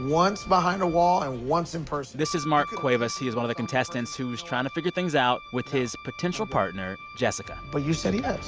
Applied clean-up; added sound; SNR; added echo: none; Wind instrument, woodwind instrument; 15 dB; none.